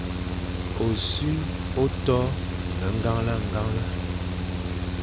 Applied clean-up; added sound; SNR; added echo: none; Mechanical fan; 0 dB; none.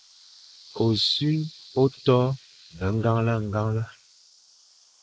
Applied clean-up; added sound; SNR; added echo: neural mask model Resemble Enhance denoiser.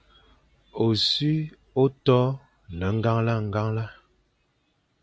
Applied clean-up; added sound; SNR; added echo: none; none; none; none.